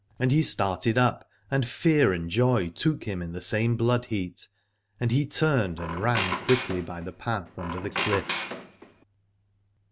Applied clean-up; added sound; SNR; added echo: none; Squeak; 6 dB; none.